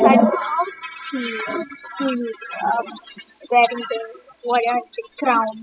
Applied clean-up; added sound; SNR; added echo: classical method spectral subtraction.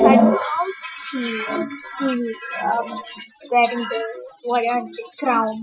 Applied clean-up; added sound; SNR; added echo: classical method Wiener filter.